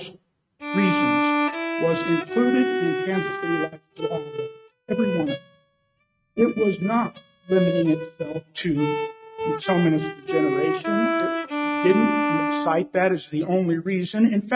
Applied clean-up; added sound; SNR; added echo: neural mask model RNNoise.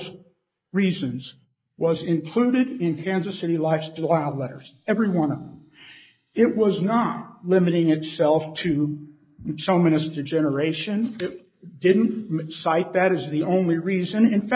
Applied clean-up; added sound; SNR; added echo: neural mask model Resemble Enhance denoiser.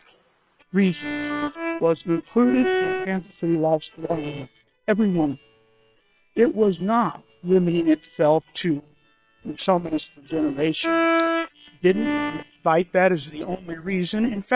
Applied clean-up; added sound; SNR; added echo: neural separator model SepFormer WHAM!.